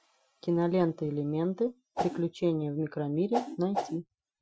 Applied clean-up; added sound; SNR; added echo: classical method Wiener filter.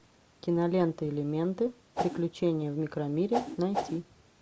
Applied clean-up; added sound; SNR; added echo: none; Whoosh, swoosh, swish; 3 dB; none.